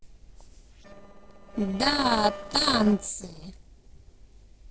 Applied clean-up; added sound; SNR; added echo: neural separator model SepFormer DNS4.